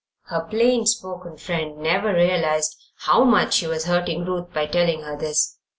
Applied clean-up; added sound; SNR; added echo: none; none; none; none.